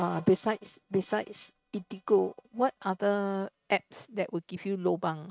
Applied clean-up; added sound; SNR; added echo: neural mask model RNNoise.